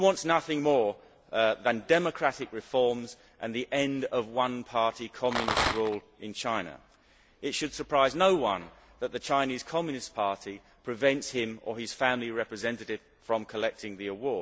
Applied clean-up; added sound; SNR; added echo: none; Rattle; 0 dB; none.